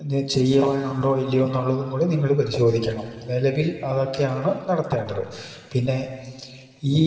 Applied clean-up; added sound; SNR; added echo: none; none; none; reverberation time 2.1 s.